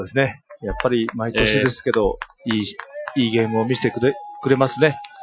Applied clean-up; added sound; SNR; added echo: classical method Wiener filter.